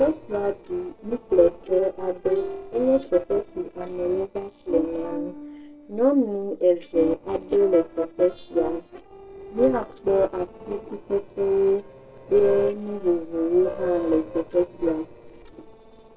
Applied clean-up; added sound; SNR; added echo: neural separator model SepFormer DNS4.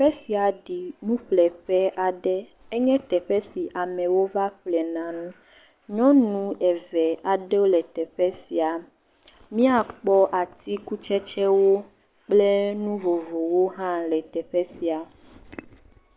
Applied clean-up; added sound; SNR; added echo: none; none; none; none.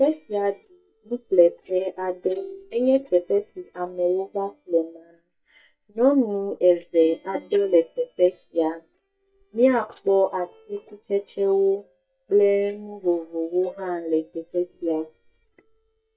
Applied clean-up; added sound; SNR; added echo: neural mask model DeepFilterNet 3.